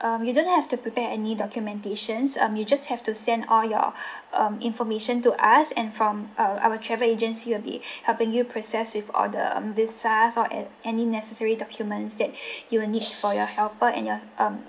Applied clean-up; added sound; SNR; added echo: none; none; none; none.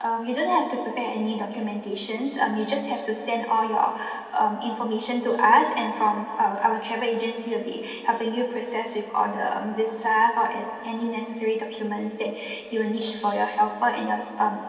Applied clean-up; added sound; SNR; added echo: none; none; none; reverberation time 2.6 s.